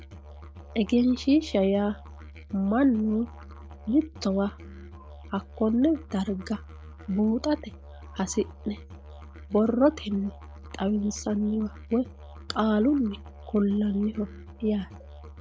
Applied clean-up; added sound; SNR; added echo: none; Musical instrument; 16 dB; none.